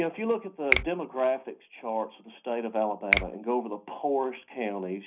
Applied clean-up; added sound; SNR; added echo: none; Finger snapping; 2 dB; reverberation time 0.5 s.